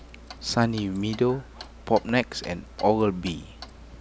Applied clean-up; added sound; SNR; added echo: none; Clock; 17 dB; none.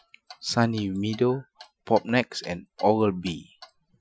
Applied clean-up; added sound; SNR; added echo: classical method Wiener filter.